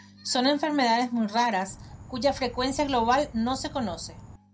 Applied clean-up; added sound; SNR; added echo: none; Insect; 16 dB; reverberation time 0.2 s.